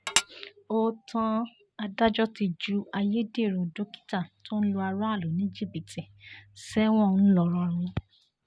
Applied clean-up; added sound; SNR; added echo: none; Tap / Dishes, pots, and pans; -1 dB; none.